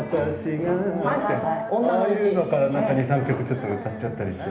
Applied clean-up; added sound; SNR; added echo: none; Fireworks; 15 dB; reverberation time 1.0 s.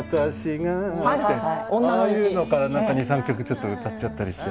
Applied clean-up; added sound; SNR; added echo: none; none; none; none.